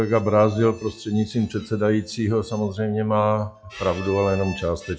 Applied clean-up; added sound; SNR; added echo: classical method log-MMSE.